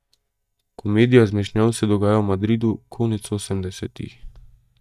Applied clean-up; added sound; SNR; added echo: neural mask model DeepFilterNet 3.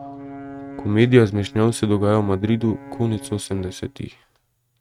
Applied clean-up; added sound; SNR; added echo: neural mask model RNNoise.